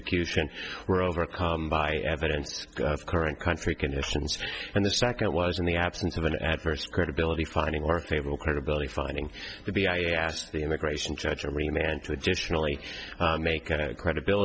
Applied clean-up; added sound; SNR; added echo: none; none; none; none.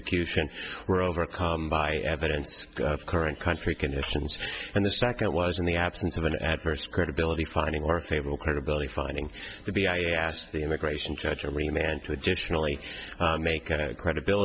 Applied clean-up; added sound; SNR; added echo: none; Wind chime; 19 dB; none.